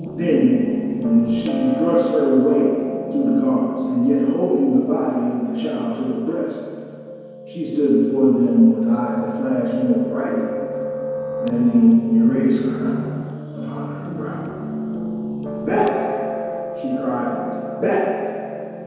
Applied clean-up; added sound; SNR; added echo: none; Piano; 9 dB; reverberation time 2.2 s.